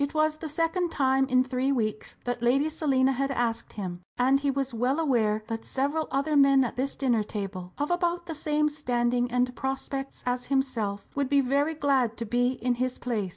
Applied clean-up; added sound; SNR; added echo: none; none; none; none.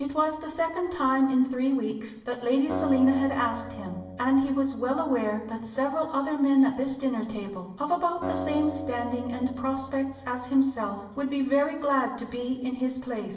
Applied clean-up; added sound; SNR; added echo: none; Acoustic guitar; 13 dB; reverberation time 0.9 s.